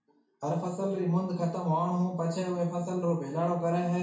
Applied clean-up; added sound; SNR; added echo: none; none; none; reverberation time 0.6 s.